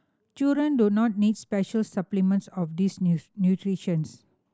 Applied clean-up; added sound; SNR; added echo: none; none; none; none.